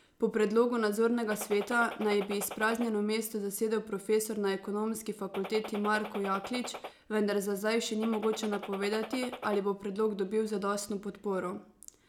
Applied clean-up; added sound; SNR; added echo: none; Gunshot, gunfire; 11 dB; none.